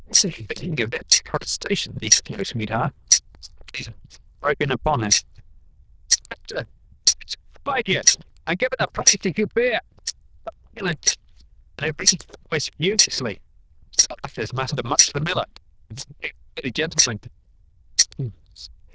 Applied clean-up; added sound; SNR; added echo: neural diffusion model UNIVERSE++.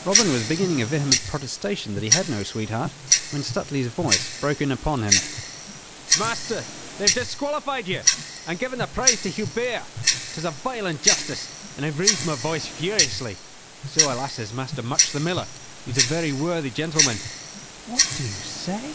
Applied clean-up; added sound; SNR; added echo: none; Tick-tock; -1 dB; none.